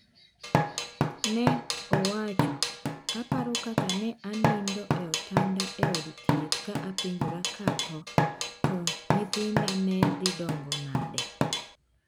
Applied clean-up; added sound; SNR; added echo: none; Drum kit; -4 dB; none.